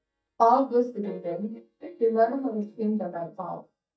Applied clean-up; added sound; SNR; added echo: neural mask model DeepFilterNet 3.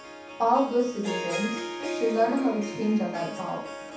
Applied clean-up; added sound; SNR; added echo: none; Harp; 8 dB; reverberation time 0.7 s.